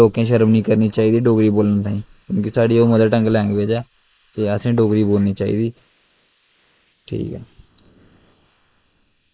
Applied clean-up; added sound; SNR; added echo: neural mask model Resemble Enhance denoiser.